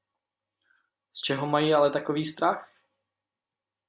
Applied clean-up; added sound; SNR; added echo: none; none; none; none.